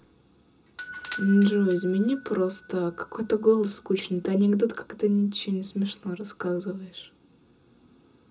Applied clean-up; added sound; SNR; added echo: none; Bell / Doorbell; 19 dB; reverberation time 0.2 s.